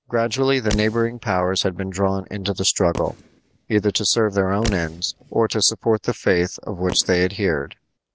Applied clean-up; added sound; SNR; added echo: none; Fireworks; 14 dB; none.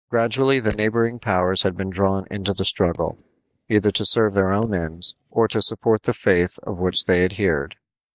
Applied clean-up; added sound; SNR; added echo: neural mask model DeepFilterNet 3.